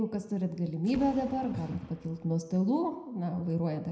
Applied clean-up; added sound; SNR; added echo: none; Boom; 19 dB; reverberation time 0.8 s.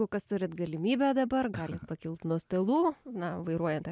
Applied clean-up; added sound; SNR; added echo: none; none; none; none.